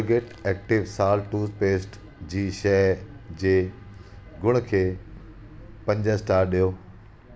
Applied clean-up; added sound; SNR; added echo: none; none; none; none.